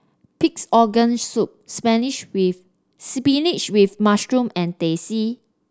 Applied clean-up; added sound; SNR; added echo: none; none; none; none.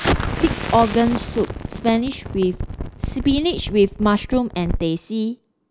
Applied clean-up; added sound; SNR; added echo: none; Explosion; 6 dB; none.